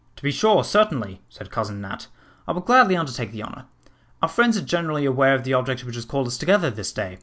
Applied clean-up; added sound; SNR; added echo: none; none; none; none.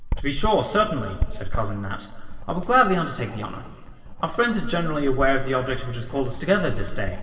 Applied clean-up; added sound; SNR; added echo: none; Writing; 3 dB; reverberation time 2.3 s.